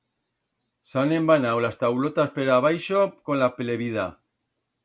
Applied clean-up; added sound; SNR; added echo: none; none; none; none.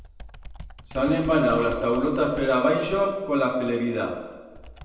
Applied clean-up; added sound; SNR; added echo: none; Computer keyboard; 17 dB; reverberation time 1.0 s.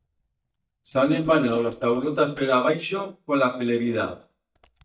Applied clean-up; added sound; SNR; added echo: neural mask model DeepFilterNet 3.